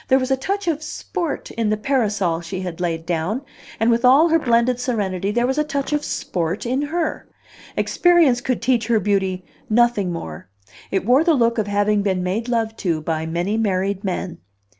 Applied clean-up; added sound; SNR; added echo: neural separator model SepFormer DNS4.